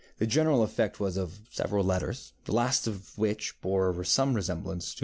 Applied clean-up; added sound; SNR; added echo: none; none; none; none.